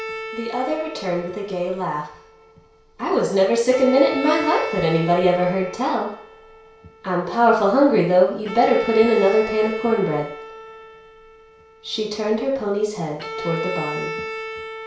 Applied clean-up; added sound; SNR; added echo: none; Bowed string instrument; 12 dB; reverberation time 0.6 s.